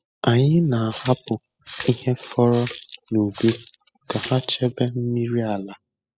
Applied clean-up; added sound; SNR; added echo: classical method spectral subtraction.